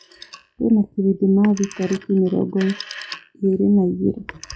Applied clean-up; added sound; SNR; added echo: classical method log-MMSE.